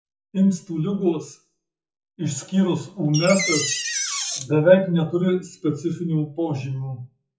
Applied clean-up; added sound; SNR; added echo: classical method WPE with log-MMSE.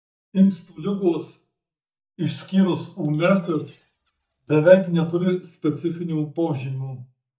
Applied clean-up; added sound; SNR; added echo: neural mask model DeepFilterNet 3.